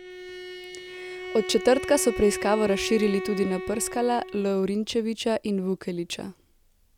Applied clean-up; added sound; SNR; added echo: none; Bowed string instrument; 11 dB; none.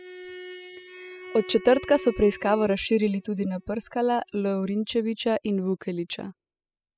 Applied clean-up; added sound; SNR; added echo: classical method spectral subtraction.